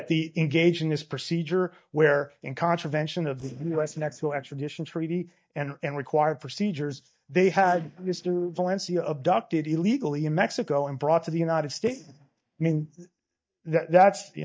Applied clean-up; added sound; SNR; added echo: neural mask model DeepFilterNet 3.